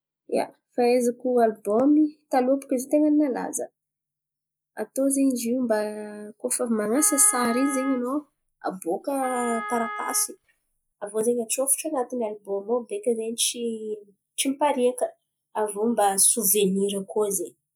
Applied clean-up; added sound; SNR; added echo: none; Wind instrument, woodwind instrument; 11 dB; none.